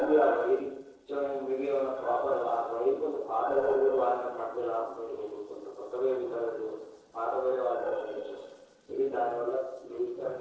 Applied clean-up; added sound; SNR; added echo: neural separator model SepFormer DNS4.